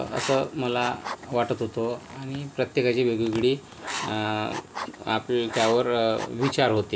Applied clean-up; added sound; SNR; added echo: none; Writing; 11 dB; none.